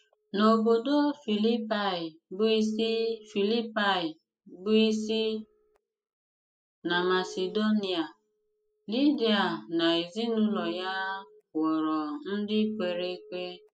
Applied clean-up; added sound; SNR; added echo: classical method spectral subtraction.